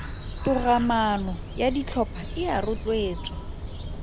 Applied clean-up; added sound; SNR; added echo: none; Bird; 6 dB; none.